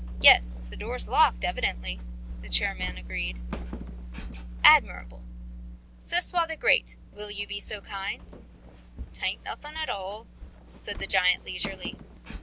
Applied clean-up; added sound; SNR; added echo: none; Walk, footsteps; 15 dB; none.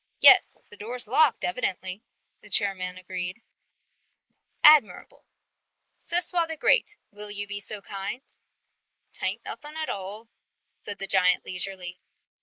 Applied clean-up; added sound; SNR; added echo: neural mask model Resemble Enhance denoiser.